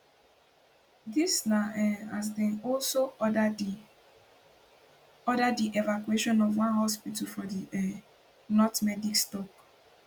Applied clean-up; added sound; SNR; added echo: none; none; none; none.